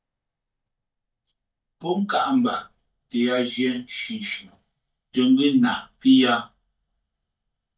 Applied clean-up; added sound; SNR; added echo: neural mask model DeepFilterNet 3.